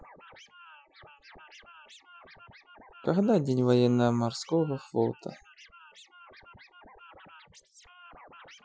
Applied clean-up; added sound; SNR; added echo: classical method Wiener filter.